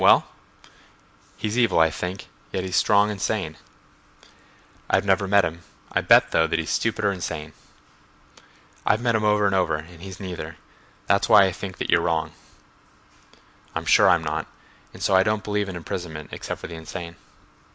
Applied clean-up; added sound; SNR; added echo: none; none; none; none.